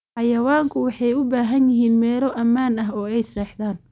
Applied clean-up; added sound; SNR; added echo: none; none; none; none.